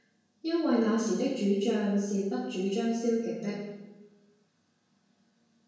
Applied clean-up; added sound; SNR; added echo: none; none; none; reverberation time 0.9 s.